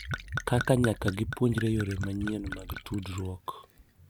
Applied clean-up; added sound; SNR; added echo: none; Gurgling / Chink, clink / Liquid; 8 dB; none.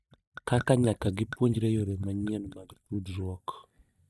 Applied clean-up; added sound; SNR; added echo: neural mask model DeepFilterNet 3.